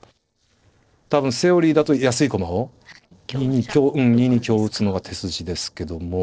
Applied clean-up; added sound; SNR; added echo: neural separator model SepFormer DNS4.